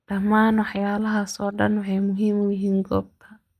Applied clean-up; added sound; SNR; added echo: neural mask model DeepFilterNet 3.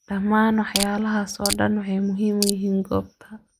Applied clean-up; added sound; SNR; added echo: neural mask model Resemble Enhance denoiser.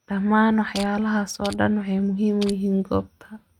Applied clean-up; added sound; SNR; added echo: neural mask model RNNoise.